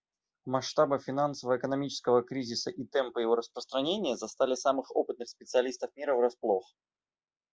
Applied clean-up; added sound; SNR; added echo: none; none; none; none.